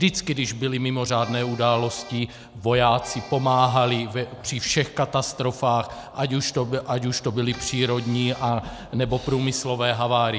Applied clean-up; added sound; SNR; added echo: none; Accordion; 18 dB; none.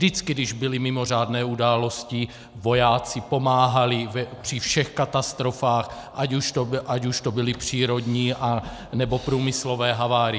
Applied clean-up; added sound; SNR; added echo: none; none; none; none.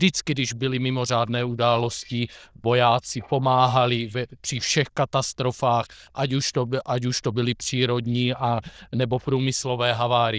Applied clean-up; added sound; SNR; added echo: neural diffusion model UNIVERSE++.